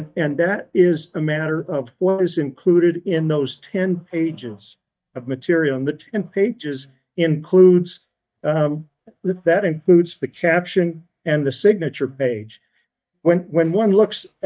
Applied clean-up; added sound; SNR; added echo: neural mask model DeepFilterNet 3.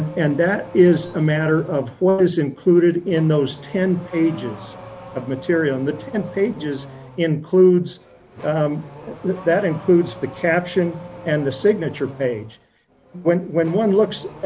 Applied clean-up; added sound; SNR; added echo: none; Accelerating, revving, vroom / Car; 18 dB; none.